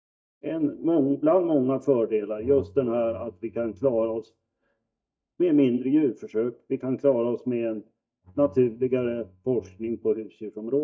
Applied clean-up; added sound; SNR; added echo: neural mask model DeepFilterNet 3.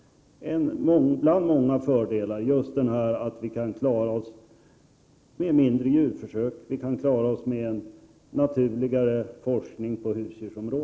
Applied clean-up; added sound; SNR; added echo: none; none; none; none.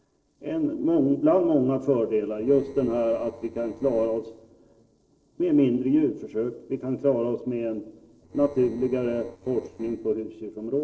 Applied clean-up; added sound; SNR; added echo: neural separator model SepFormer DNS4.